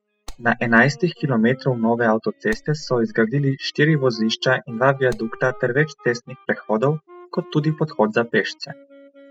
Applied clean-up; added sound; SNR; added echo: classical method spectral subtraction.